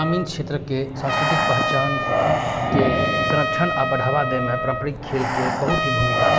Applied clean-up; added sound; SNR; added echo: none; Trumpet + Breathing; -2 dB; none.